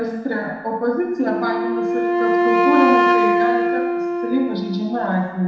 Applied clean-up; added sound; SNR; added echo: none; Wind instrument, woodwind instrument; -2 dB; reverberation time 1.0 s.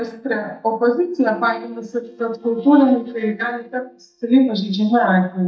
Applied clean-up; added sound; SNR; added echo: neural mask model DeepFilterNet 3.